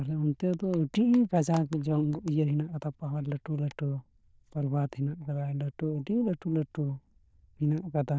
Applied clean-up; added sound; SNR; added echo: neural diffusion model UNIVERSE++.